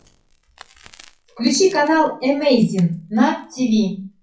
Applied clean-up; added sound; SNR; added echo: classical method WPE with log-MMSE.